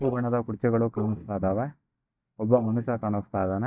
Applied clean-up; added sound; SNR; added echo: neural mask model DeepFilterNet 3.